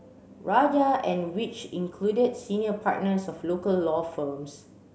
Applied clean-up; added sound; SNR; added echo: none; none; none; none.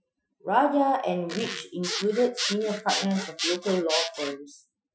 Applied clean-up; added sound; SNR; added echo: classical method Wiener filter.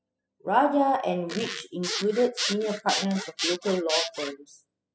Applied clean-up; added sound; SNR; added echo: classical method spectral subtraction.